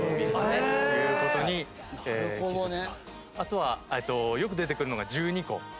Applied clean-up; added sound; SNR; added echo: none; none; none; none.